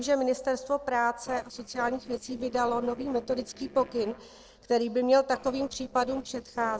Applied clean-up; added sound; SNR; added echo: neural separator model SepFormer DNS4.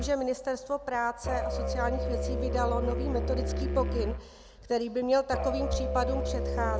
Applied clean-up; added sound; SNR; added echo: none; Musical instrument; 0 dB; none.